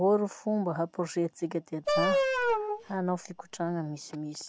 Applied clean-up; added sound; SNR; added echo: none; Wind instrument, woodwind instrument; -2 dB; none.